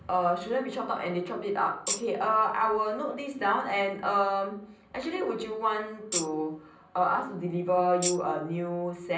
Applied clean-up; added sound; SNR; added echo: none; Tambourine; 6 dB; reverberation time 0.6 s.